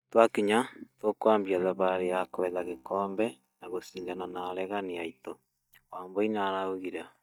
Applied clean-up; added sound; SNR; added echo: neural mask model DeepFilterNet 3.